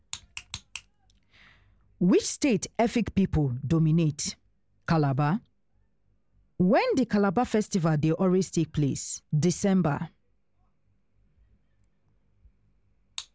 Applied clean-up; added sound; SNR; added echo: none; none; none; none.